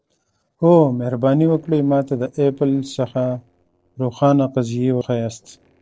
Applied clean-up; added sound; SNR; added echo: neural separator model SepFormer DNS4.